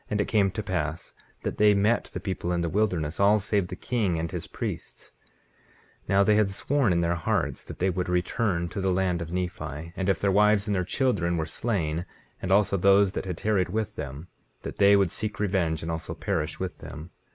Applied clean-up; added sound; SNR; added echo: none; none; none; none.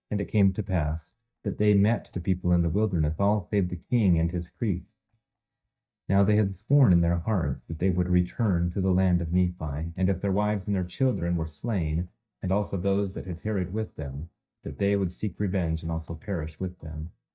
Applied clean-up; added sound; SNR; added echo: neural mask model DeepFilterNet 3.